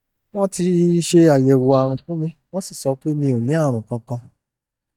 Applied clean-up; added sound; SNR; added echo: neural mask model DeepFilterNet 3.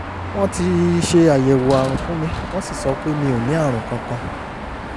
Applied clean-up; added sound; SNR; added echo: none; Car passing by / Traffic noise, roadway noise / Engine; 8 dB; none.